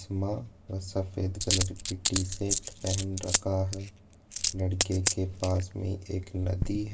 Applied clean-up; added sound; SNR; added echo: none; Coin (dropping); 3 dB; reverberation time 0.1 s.